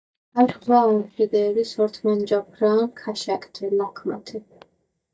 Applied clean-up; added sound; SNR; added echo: neural mask model DeepFilterNet 3.